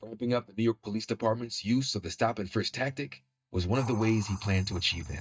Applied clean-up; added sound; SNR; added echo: neural mask model DeepFilterNet 3.